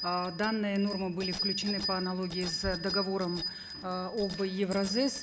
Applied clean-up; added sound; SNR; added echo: none; Bicycle bell; 6 dB; none.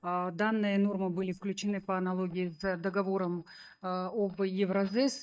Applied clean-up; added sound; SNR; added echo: neural mask model DeepFilterNet 3.